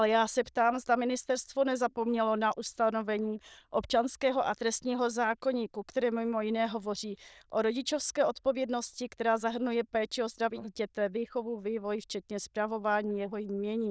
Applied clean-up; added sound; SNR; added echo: neural diffusion model UNIVERSE++.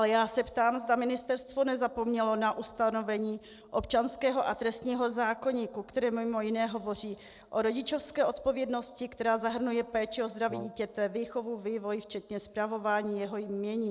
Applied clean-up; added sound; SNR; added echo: neural separator model SepFormer DNS4.